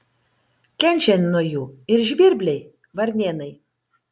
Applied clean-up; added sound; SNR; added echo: none; none; none; none.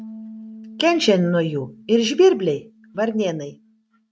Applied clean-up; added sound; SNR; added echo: neural mask model RNNoise.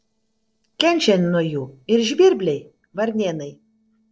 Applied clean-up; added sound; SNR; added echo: neural separator model SepFormer DNS4.